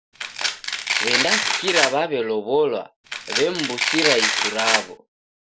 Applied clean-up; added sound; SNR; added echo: none; Domestic sounds, home sounds; -2 dB; none.